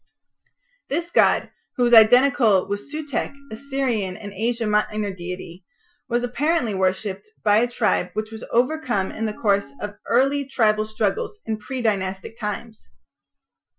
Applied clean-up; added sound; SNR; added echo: classical method Wiener filter.